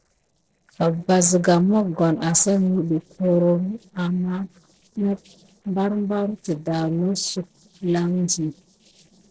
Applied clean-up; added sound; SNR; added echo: neural separator model SepFormer DNS4.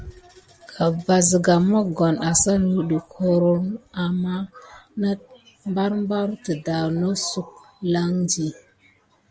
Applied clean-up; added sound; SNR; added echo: none; none; none; none.